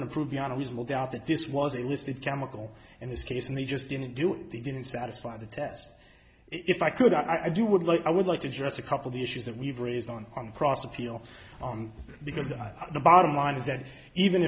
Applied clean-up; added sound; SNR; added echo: none; none; none; none.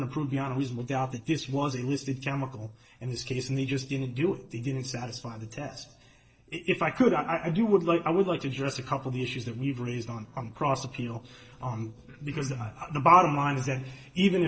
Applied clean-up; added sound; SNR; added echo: neural separator model SepFormer DNS4.